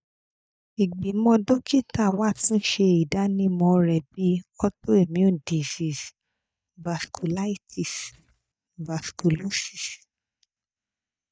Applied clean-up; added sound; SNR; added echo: neural mask model DeepFilterNet 3.